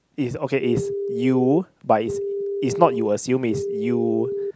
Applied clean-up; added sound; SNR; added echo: none; Telephone; 3 dB; none.